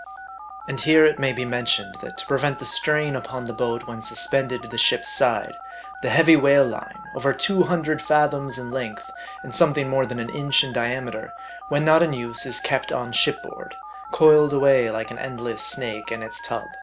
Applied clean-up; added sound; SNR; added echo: none; Telephone; 15 dB; none.